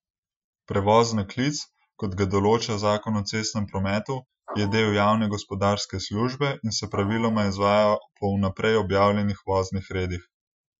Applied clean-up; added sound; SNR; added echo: classical method Wiener filter.